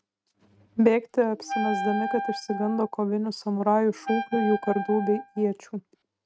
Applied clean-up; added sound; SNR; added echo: neural mask model RNNoise.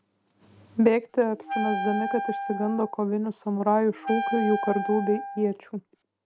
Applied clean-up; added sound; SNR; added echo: none; Wind instrument, woodwind instrument; 6 dB; none.